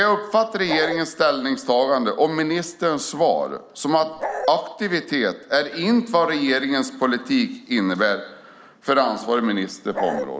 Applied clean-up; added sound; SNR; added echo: none; Bark; 5 dB; none.